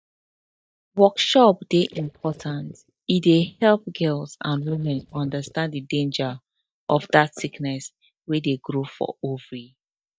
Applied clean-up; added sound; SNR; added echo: neural mask model DeepFilterNet 3.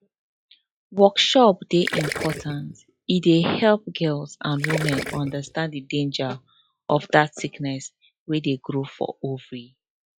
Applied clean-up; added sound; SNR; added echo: classical method log-MMSE.